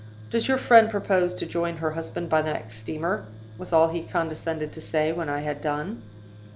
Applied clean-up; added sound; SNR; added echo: none; Tools; 17 dB; none.